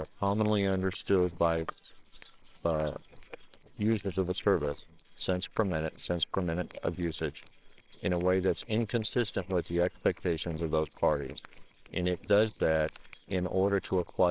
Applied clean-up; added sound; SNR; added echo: neural separator model SepFormer WHAMR!.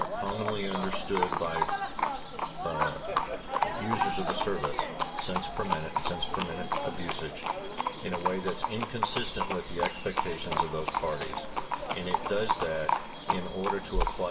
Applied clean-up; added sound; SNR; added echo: none; Livestock, farm animals, working animals; -1 dB; reverberation time 0.2 s.